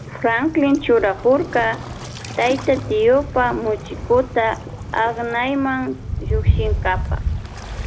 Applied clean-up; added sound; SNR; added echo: none; Waves, surf; 6 dB; none.